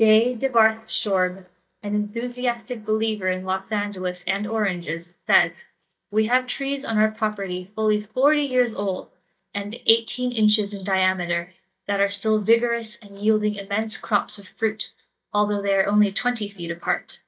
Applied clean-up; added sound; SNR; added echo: neural mask model DeepFilterNet 3.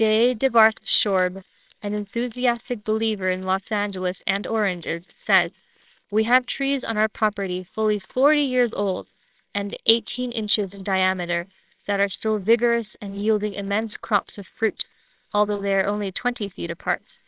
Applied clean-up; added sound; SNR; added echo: neural separator model SepFormer WHAMR!.